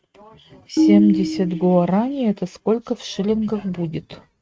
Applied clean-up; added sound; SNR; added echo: neural mask model RNNoise.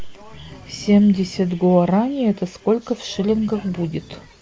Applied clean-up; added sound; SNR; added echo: none; none; none; none.